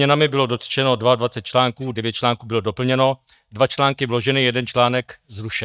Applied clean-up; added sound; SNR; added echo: neural mask model DeepFilterNet 3.